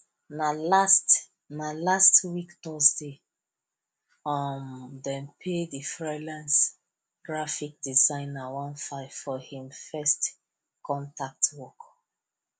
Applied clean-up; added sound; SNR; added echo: none; none; none; none.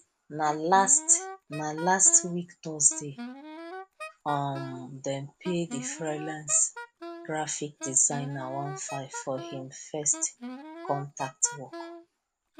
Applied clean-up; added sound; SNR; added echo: none; Wind instrument, woodwind instrument; 13 dB; none.